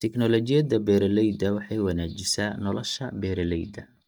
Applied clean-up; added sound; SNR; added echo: neural mask model DeepFilterNet 3.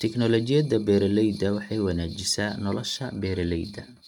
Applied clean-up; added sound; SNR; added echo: neural mask model RNNoise.